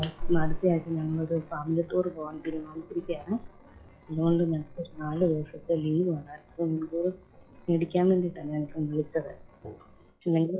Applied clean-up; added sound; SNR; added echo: classical method log-MMSE.